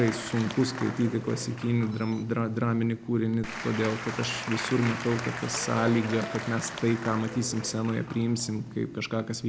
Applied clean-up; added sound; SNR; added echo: none; Applause / Crowd; 11 dB; none.